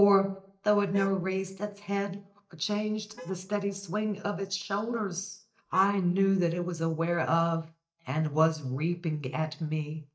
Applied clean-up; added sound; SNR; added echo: neural mask model DeepFilterNet 3.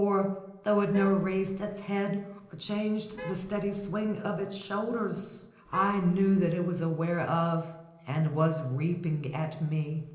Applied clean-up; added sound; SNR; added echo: none; Traffic noise, roadway noise / Vehicle horn, car horn, honking; 16 dB; reverberation time 0.8 s.